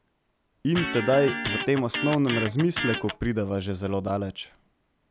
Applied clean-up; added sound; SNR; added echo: none; Electric guitar; 5 dB; none.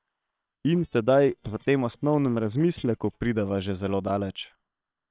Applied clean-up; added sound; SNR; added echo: neural separator model SepFormer WHAM!.